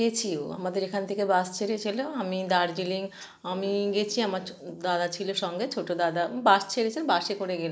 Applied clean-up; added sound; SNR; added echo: none; none; none; none.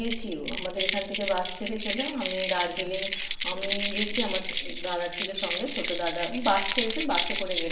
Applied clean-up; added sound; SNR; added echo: none; Keys jangling; -1 dB; reverberation time 0.8 s.